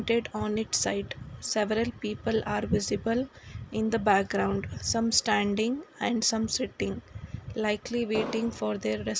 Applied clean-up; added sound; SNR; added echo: none; Explosion; 8 dB; none.